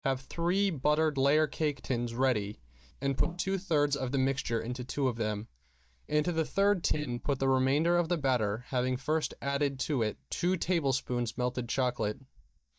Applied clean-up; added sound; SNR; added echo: neural mask model DeepFilterNet 3.